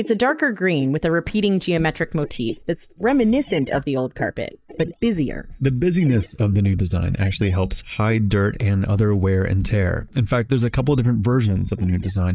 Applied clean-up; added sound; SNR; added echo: neural mask model DeepFilterNet 3.